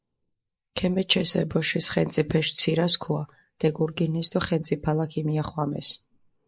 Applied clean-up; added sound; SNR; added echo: neural mask model Resemble Enhance denoiser.